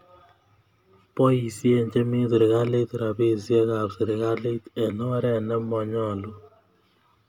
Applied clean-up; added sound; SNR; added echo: none; none; none; none.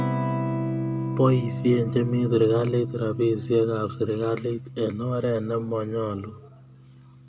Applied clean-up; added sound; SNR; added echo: none; Electric guitar / Strum; 6 dB; none.